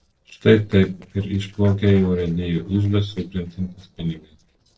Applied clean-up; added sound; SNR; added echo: neural separator model SepFormer DNS4.